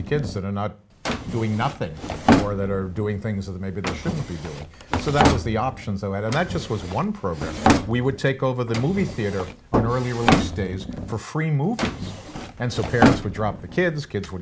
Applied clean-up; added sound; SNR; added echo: none; Drawer open or close; 0 dB; none.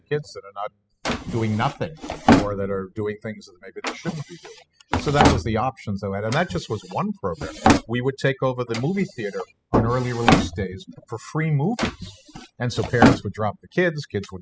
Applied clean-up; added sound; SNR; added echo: classical method spectral subtraction.